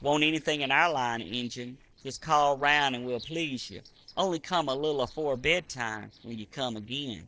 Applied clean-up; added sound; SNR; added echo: neural separator model SepFormer DNS4.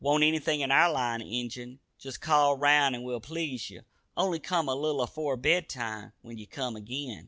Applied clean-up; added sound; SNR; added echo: none; none; none; none.